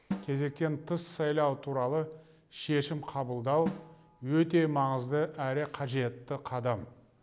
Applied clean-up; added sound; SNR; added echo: none; Drum; 15 dB; none.